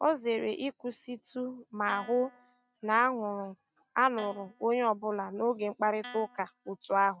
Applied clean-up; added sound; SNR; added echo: neural mask model RNNoise.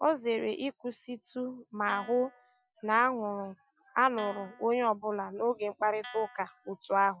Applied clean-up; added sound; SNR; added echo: classical method Wiener filter.